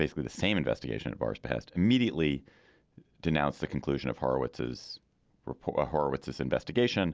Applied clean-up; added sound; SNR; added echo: none; none; none; none.